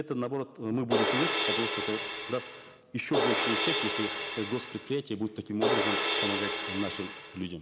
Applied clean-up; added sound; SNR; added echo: none; Crash cymbal; -3 dB; none.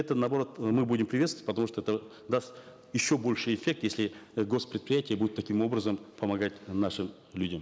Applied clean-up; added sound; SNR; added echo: none; none; none; none.